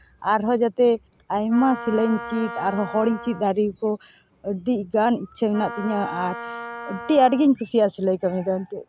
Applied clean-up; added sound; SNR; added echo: none; Wind instrument, woodwind instrument; 13 dB; none.